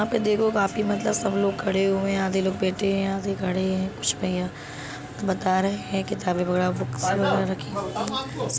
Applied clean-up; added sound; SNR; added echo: none; Piano; 16 dB; none.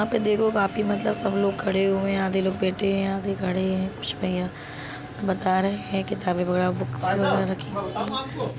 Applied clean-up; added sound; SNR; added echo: none; none; none; none.